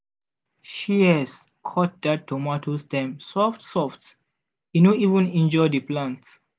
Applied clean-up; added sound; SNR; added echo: none; none; none; none.